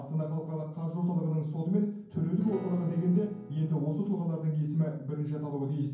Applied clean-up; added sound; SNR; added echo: none; Acoustic guitar / Strum; 16 dB; reverberation time 0.9 s.